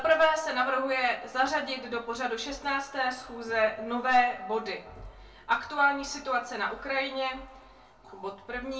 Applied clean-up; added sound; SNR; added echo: none; none; none; reverberation time 0.3 s.